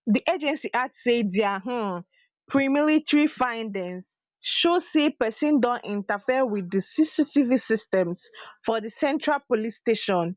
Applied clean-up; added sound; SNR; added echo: none; none; none; none.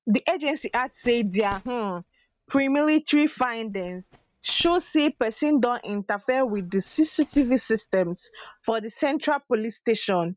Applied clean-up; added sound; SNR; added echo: neural mask model RNNoise.